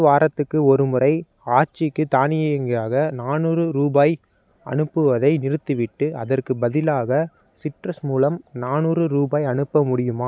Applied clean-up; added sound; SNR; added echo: none; none; none; none.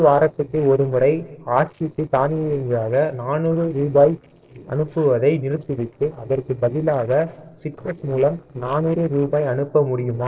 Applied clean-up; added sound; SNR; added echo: neural separator model SepFormer DNS4.